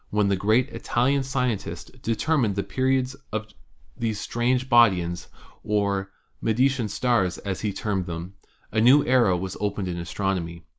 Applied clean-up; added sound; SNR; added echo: none; none; none; none.